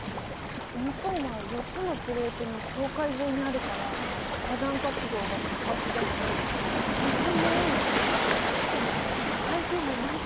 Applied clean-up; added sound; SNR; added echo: none; Waves, surf; -4 dB; none.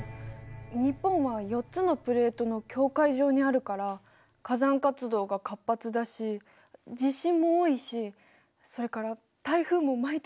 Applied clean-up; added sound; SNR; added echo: none; none; none; none.